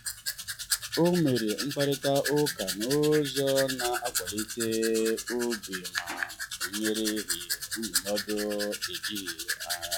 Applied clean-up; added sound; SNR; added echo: classical method log-MMSE.